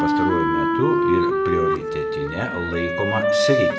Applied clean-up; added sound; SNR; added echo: none; Wind instrument, woodwind instrument; -5 dB; reverberation time 1.4 s.